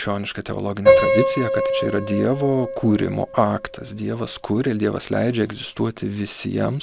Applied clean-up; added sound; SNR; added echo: none; Piano; 2 dB; none.